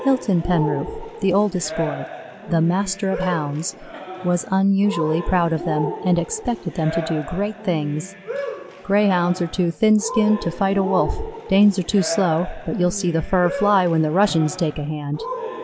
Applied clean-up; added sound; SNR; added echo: none; Cheering; 10 dB; none.